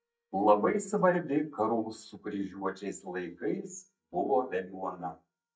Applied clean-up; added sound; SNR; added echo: neural mask model DeepFilterNet 3.